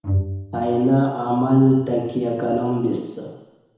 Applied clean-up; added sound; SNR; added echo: none; Bowed string instrument; 9 dB; reverberation time 1.0 s.